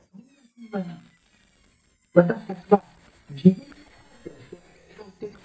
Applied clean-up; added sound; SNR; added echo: neural mask model DeepFilterNet 3.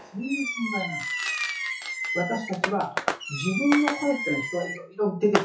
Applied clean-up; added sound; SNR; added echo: classical method WPE with log-MMSE.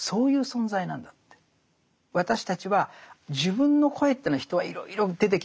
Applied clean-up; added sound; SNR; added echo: none; none; none; none.